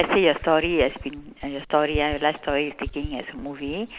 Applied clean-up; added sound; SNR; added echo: none; Typing; 14 dB; none.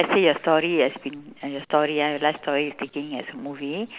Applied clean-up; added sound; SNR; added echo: none; none; none; none.